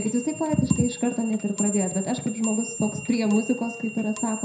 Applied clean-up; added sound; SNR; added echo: none; Clock; 9 dB; reverberation time 0.5 s.